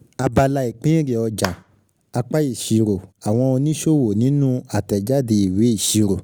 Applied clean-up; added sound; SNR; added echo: none; Clapping; 17 dB; none.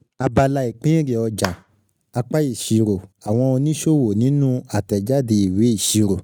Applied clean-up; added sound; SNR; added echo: neural mask model RNNoise.